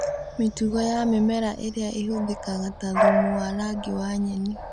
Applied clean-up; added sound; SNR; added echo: none; Bark / Bird vocalization, bird call, bird song; 4 dB; none.